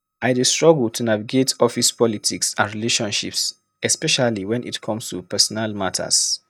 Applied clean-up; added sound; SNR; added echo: neural mask model DeepFilterNet 3.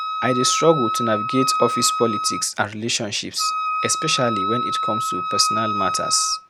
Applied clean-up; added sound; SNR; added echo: none; Wind instrument, woodwind instrument; 1 dB; none.